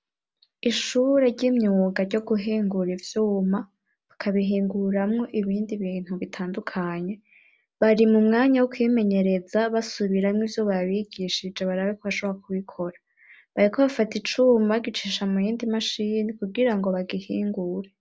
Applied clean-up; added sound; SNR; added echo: none; none; none; none.